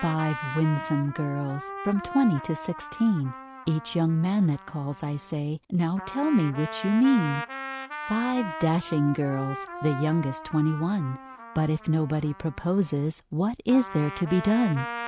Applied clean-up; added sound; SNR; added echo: none; Trumpet; 12 dB; none.